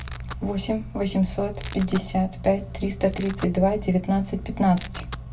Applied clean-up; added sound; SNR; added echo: none; Domestic sounds, home sounds; 20 dB; reverberation time 0.2 s.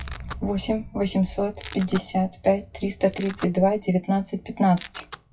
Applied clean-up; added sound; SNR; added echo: classical method WPE with log-MMSE.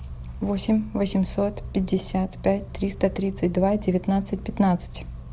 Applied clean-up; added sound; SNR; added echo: none; none; none; none.